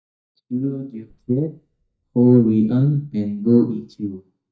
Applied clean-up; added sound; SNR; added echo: neural mask model DeepFilterNet 3.